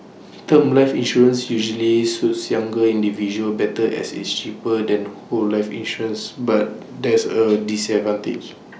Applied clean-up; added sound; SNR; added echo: none; none; none; none.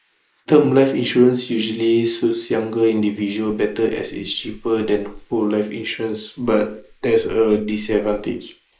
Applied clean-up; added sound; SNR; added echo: neural mask model Resemble Enhance denoiser.